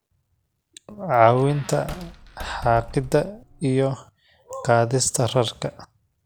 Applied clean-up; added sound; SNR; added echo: none; Squeak; 16 dB; none.